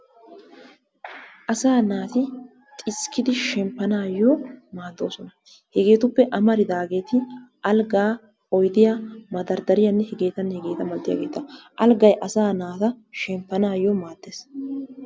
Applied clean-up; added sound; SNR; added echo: none; none; none; none.